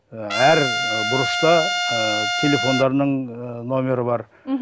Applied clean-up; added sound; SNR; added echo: none; Trumpet; 2 dB; none.